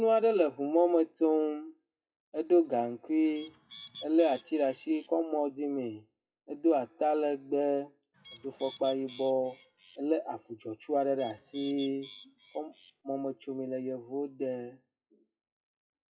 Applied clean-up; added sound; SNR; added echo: classical method WPE with log-MMSE.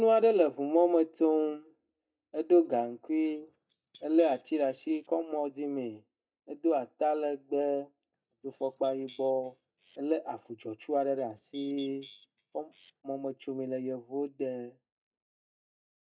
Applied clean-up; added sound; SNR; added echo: neural mask model DeepFilterNet 3.